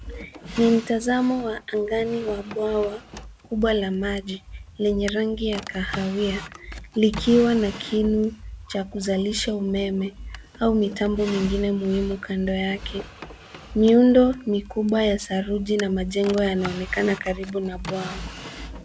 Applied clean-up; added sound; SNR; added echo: none; Drawer open or close; 17 dB; none.